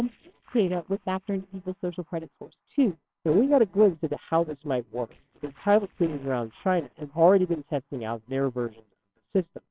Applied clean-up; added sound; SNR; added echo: neural separator model SepFormer WHAMR!.